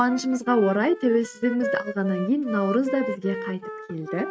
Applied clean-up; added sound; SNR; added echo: neural mask model RNNoise.